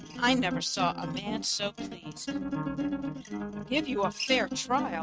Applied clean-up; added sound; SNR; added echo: neural mask model RNNoise.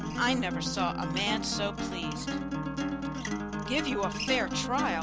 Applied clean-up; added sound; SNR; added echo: none; Acoustic guitar; 0 dB; none.